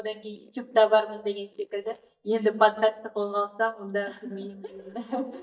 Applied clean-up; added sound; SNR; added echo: neural mask model DeepFilterNet 3.